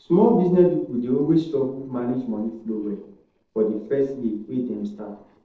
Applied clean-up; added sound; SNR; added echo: neural separator model SepFormer DNS4.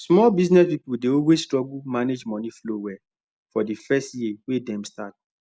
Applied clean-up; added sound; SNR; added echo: none; none; none; none.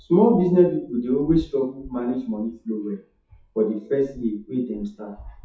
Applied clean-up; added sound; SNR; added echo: classical method WPE with log-MMSE.